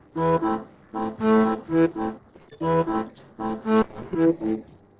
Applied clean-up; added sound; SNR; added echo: neural separator model SepFormer DNS4.